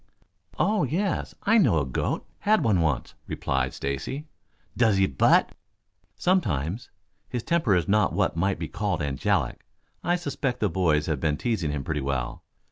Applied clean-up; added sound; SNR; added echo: none; none; none; none.